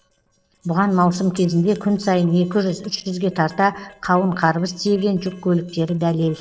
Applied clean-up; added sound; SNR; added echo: neural separator model SepFormer DNS4.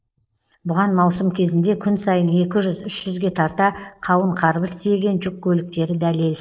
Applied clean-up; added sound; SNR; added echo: neural mask model Resemble Enhance denoiser.